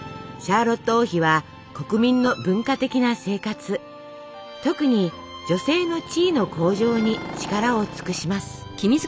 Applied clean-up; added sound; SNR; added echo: none; Motorcycle; 17 dB; none.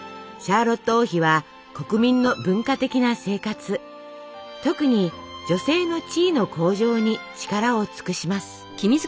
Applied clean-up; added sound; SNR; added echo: none; none; none; none.